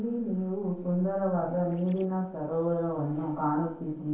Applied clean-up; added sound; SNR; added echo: neural separator model SepFormer DNS4.